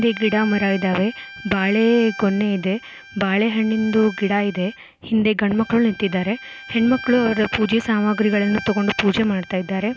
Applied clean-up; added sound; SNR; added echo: none; Bowed string instrument; 17 dB; none.